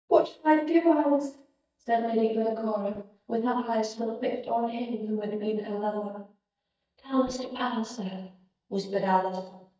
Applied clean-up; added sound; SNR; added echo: neural mask model DeepFilterNet 3.